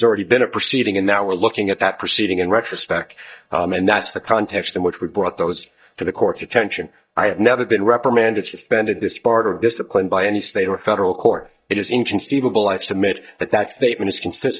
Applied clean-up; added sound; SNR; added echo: neural mask model DeepFilterNet 3.